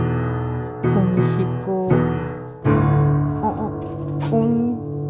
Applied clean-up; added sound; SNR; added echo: none; Piano; -5 dB; none.